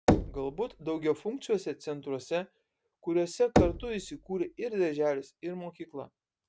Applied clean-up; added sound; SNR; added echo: none; Knock / Wood; 2 dB; none.